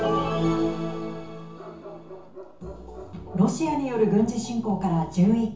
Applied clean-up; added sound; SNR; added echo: none; Bark; 20 dB; reverberation time 0.7 s.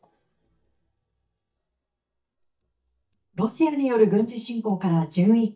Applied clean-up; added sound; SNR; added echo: neural mask model DeepFilterNet 3.